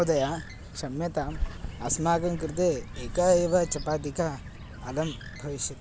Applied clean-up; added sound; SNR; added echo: none; Bird; 10 dB; none.